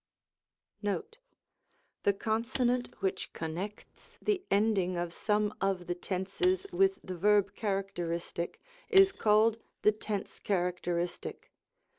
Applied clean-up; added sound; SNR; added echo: none; Shatter / Crushing; 18 dB; none.